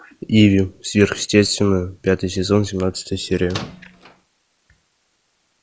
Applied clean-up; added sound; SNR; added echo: none; Microwave oven; 15 dB; none.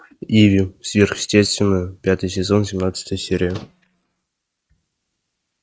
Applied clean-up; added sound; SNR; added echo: neural mask model RNNoise.